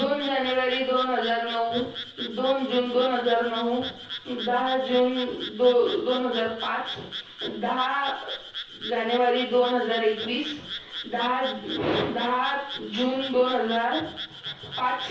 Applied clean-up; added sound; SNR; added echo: none; Frog; 11 dB; reverberation time 0.6 s.